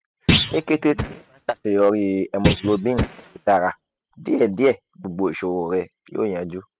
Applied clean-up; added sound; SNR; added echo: neural mask model RNNoise.